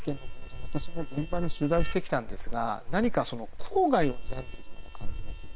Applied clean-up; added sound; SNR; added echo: neural separator model SepFormer WHAM!.